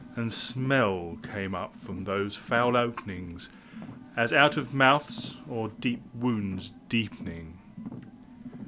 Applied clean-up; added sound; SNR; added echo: none; Car; 15 dB; none.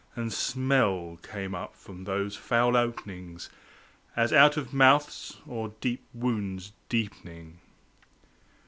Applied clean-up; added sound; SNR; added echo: none; none; none; none.